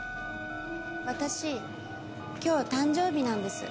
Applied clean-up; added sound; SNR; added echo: none; Telephone; 17 dB; none.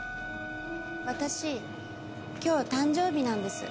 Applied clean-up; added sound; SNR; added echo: none; none; none; none.